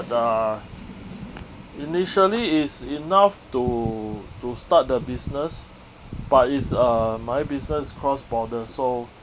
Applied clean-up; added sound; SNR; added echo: none; none; none; none.